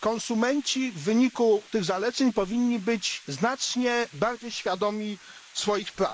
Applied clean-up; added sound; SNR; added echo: neural mask model Resemble Enhance denoiser.